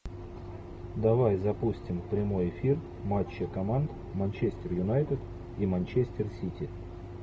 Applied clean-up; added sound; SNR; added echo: none; none; none; none.